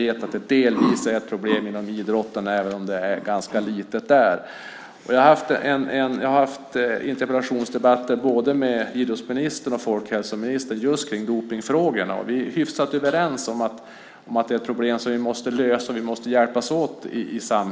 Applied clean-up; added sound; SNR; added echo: none; none; none; none.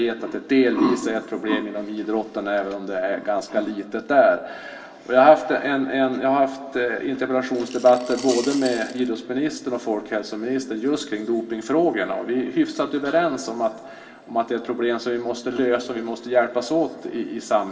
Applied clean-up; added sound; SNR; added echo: none; Coin (dropping) / Glass; 16 dB; reverberation time 2.4 s.